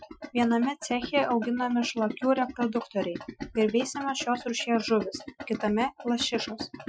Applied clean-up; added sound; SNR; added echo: classical method Wiener filter.